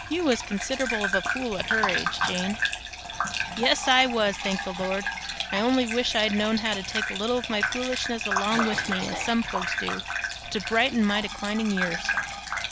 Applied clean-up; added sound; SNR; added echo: none; Cough + Bathtub (filling or washing) / Gurgling; 3 dB; none.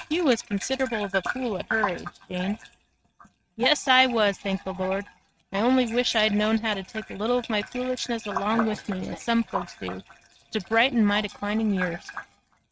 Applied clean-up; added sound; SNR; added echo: neural mask model RNNoise.